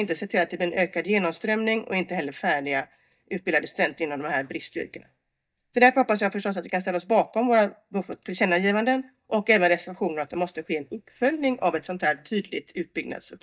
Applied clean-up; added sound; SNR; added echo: neural mask model DeepFilterNet 3.